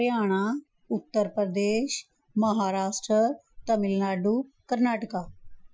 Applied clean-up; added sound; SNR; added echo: classical method Wiener filter.